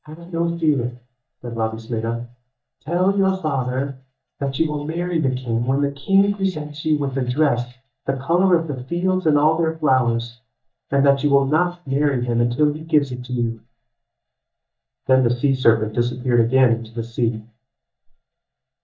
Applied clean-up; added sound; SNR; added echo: neural mask model DeepFilterNet 3.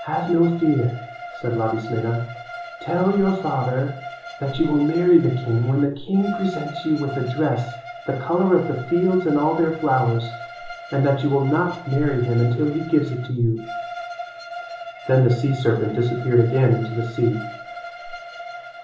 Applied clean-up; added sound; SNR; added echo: none; Bowed string instrument; 13 dB; reverberation time 0.6 s.